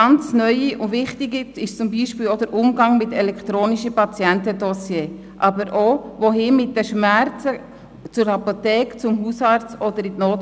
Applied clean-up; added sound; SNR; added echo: none; none; none; none.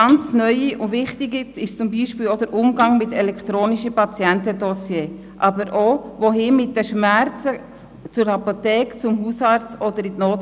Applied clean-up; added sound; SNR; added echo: none; Guitar; 19 dB; none.